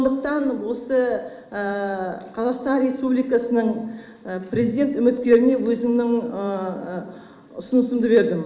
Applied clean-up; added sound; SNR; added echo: none; none; none; none.